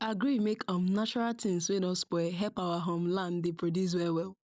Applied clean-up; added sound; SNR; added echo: none; none; none; none.